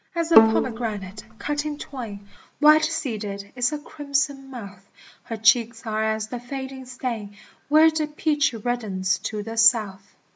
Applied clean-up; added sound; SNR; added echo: none; Bowed string instrument; -1 dB; none.